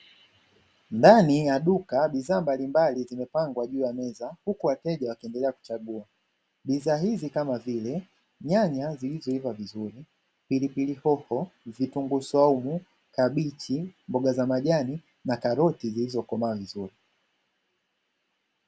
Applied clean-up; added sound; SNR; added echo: none; none; none; none.